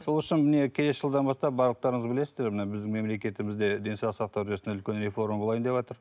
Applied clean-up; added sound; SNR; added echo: none; none; none; none.